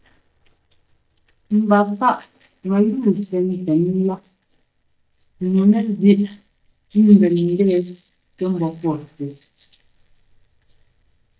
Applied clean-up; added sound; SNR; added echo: neural mask model DeepFilterNet 3.